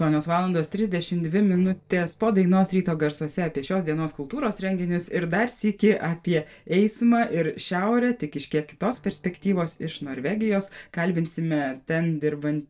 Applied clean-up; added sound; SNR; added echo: neural separator model SepFormer DNS4.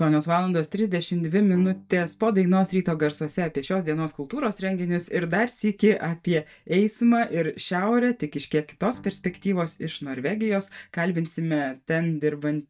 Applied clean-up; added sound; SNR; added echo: neural mask model DeepFilterNet 3.